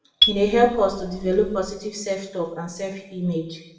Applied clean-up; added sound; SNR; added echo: none; Marimba, xylophone; 2 dB; reverberation time 0.7 s.